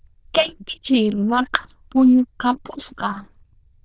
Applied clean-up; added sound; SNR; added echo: neural diffusion model UNIVERSE++.